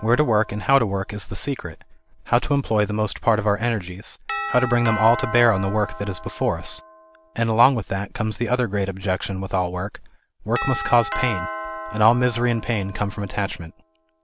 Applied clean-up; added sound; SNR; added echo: none; Doorbell; 12 dB; none.